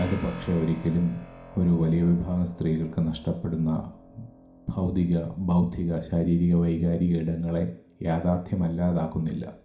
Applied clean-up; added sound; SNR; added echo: none; Keyboard (musical); 20 dB; reverberation time 0.4 s.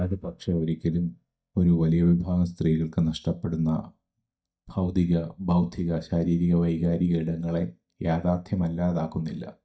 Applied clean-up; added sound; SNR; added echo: neural mask model DeepFilterNet 3.